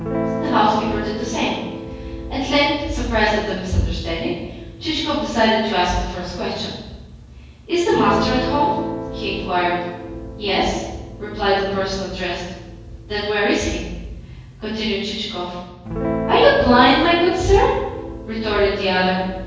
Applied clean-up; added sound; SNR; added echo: none; Guitar; 9 dB; reverberation time 1.3 s.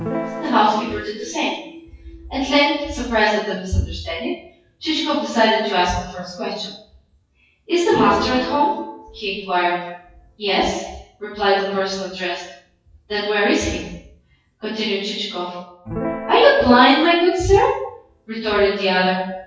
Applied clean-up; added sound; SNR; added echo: classical method WPE with log-MMSE.